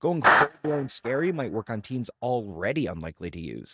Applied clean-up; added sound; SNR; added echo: neural mask model RNNoise.